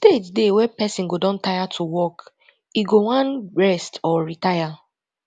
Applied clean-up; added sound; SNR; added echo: none; none; none; none.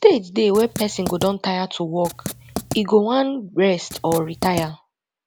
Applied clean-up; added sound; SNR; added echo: none; Writing; 11 dB; none.